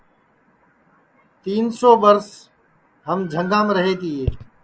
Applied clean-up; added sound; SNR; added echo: none; none; none; none.